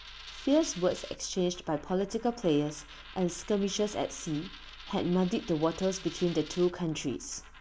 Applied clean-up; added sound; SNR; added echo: none; Coin (dropping); 18 dB; none.